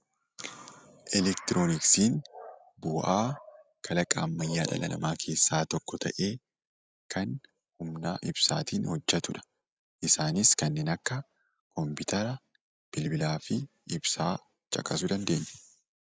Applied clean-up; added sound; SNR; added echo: none; none; none; none.